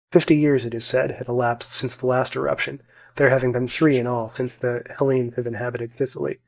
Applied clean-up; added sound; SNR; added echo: neural mask model DeepFilterNet 3.